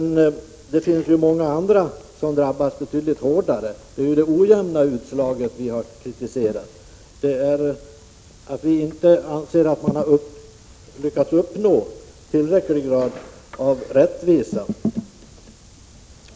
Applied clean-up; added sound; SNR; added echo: none; none; none; none.